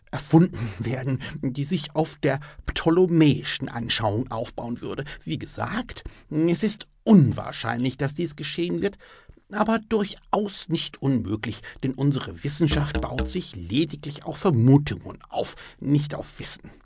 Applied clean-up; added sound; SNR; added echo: none; Musical instrument; 7 dB; none.